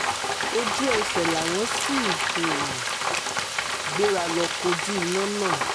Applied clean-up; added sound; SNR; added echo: none; Frying (food); -2 dB; none.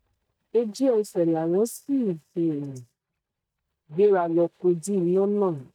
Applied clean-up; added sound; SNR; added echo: neural mask model DeepFilterNet 3.